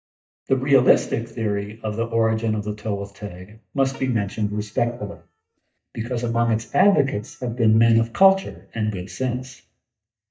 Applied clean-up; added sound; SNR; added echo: neural mask model DeepFilterNet 3.